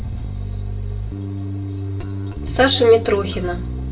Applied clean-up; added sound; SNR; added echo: none; Bass guitar; 4 dB; reverberation time 0.6 s.